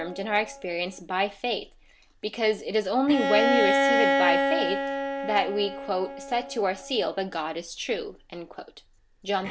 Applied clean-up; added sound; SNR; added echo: none; Bowed string instrument; 1 dB; none.